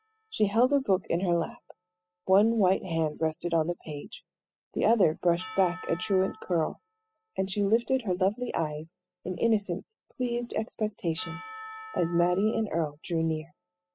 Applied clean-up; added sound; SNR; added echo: classical method spectral subtraction.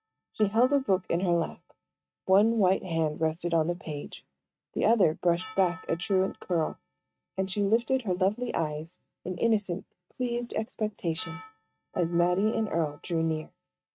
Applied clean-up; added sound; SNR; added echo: neural mask model RNNoise.